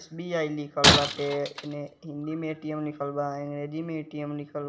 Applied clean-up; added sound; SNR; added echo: none; Shatter; -5 dB; reverberation time 1.1 s.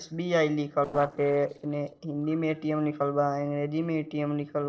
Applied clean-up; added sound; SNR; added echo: neural separator model SepFormer DNS4.